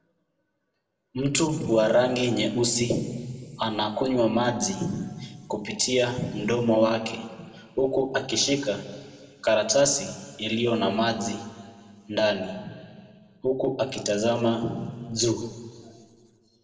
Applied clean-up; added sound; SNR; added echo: none; none; none; reverberation time 1.6 s.